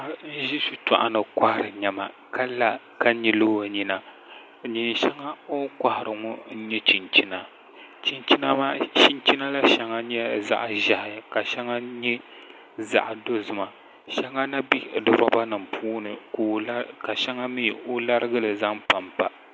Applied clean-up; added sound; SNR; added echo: none; none; none; none.